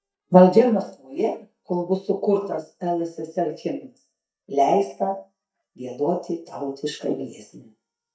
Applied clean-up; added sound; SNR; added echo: neural mask model DeepFilterNet 3.